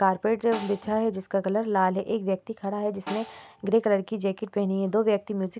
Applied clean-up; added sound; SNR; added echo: none; Snare drum; 19 dB; none.